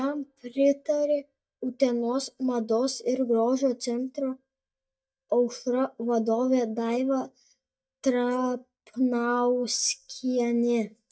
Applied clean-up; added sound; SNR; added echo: neural mask model DeepFilterNet 3.